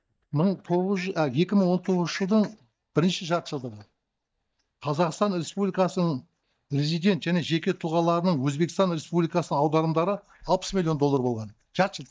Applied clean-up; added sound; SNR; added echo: neural mask model DeepFilterNet 3.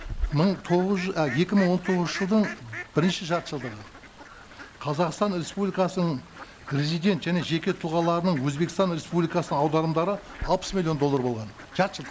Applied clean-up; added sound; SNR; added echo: none; Fowl; 14 dB; none.